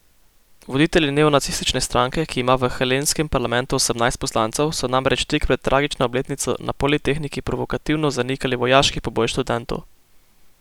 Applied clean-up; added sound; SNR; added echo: none; none; none; none.